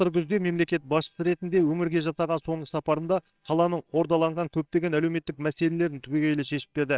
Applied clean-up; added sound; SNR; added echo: neural separator model SepFormer WHAMR!.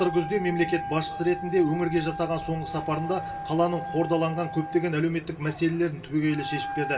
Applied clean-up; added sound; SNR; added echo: none; Wind instrument, woodwind instrument; 9 dB; reverberation time 2.9 s.